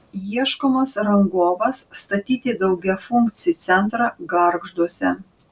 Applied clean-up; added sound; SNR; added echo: none; none; none; none.